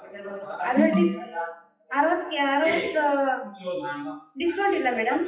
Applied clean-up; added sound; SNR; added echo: classical method WPE with log-MMSE.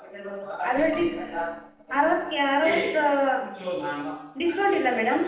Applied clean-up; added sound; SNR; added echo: neural separator model SepFormer DNS4.